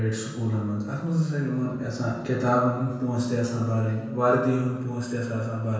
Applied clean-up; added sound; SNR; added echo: none; none; none; reverberation time 1.2 s.